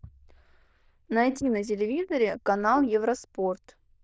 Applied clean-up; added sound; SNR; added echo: neural diffusion model UNIVERSE++.